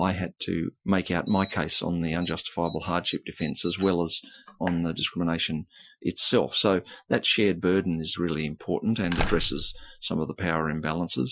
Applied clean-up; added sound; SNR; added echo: classical method Wiener filter.